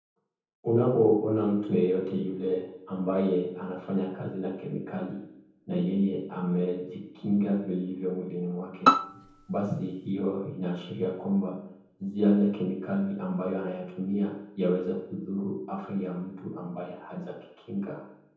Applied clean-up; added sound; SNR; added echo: none; Bowed string instrument; -2 dB; reverberation time 0.9 s.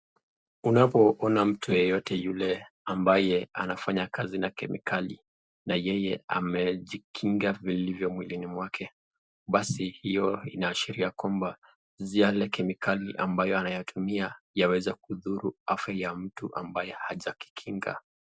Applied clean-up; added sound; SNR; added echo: none; none; none; none.